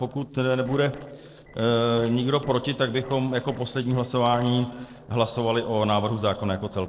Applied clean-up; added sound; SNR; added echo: neural separator model SepFormer DNS4.